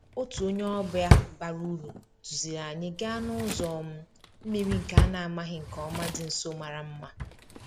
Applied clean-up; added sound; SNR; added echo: none; Drawer open or close; -3 dB; none.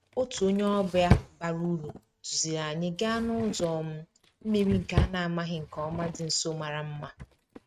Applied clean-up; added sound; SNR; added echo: neural mask model RNNoise.